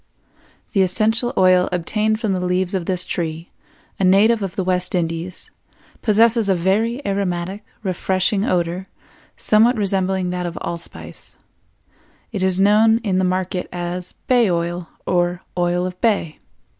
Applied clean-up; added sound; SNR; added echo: none; none; none; none.